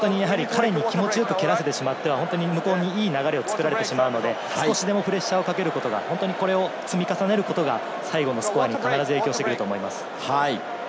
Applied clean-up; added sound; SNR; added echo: none; none; none; none.